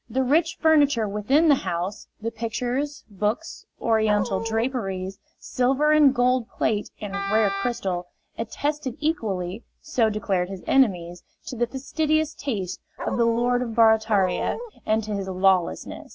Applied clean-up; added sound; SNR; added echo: none; Wind instrument, woodwind instrument + Dog; 7 dB; none.